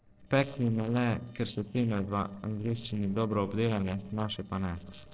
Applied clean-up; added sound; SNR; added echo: neural separator model SepFormer DNS4.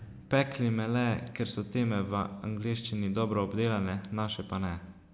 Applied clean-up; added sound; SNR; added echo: none; none; none; none.